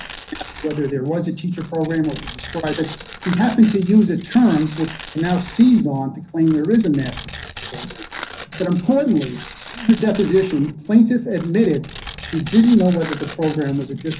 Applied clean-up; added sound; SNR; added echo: none; Tearing; 17 dB; reverberation time 0.5 s.